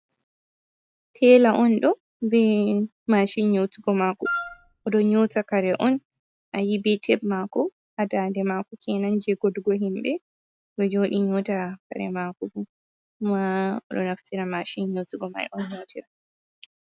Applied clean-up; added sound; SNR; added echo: none; Wind instrument, woodwind instrument; 7 dB; none.